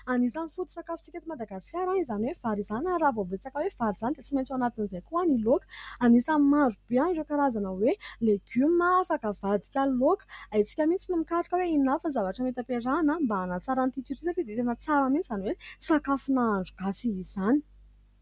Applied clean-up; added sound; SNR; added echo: none; none; none; none.